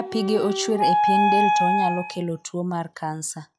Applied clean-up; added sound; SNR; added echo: classical method log-MMSE.